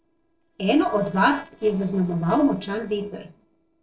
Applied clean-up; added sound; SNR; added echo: neural separator model SepFormer DNS4.